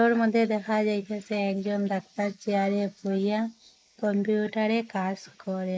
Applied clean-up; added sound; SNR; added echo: neural mask model Resemble Enhance denoiser.